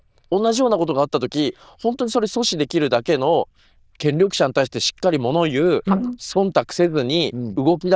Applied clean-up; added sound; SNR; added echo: neural diffusion model UNIVERSE++.